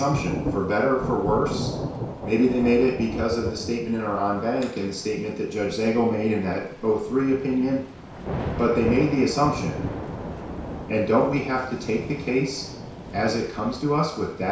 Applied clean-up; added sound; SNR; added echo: none; Thunder / Rain; 9 dB; reverberation time 0.6 s.